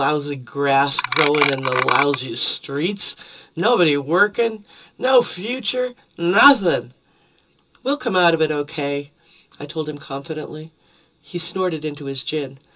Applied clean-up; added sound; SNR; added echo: none; Clock; 0 dB; reverberation time 0.2 s.